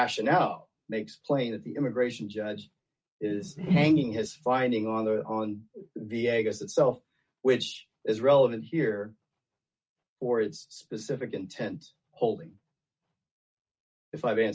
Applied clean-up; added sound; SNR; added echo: neural mask model RNNoise.